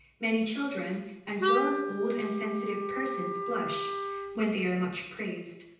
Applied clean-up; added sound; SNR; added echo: none; Wind instrument, woodwind instrument; 0 dB; reverberation time 0.9 s.